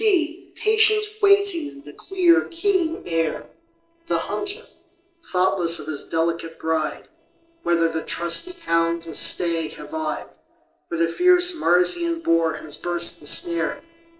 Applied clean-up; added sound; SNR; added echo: neural separator model SepFormer DNS4.